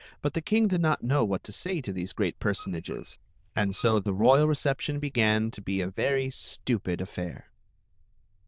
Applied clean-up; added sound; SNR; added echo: neural diffusion model UNIVERSE++.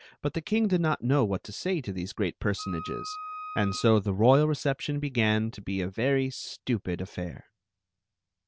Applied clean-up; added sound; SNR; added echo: none; Wind instrument, woodwind instrument; 12 dB; none.